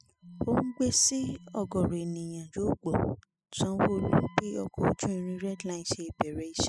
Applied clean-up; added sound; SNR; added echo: classical method spectral subtraction.